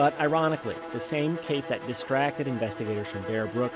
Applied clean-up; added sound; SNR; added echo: none; Bowed string instrument; 10 dB; none.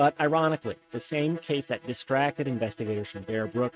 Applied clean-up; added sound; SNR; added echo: neural mask model RNNoise.